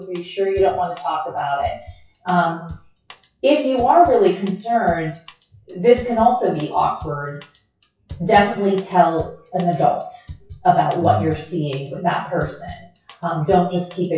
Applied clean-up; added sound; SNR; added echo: classical method WPE with log-MMSE.